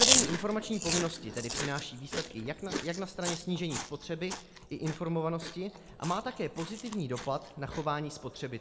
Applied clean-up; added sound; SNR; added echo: none; Chewing, mastication; 0 dB; reverberation time 2.0 s.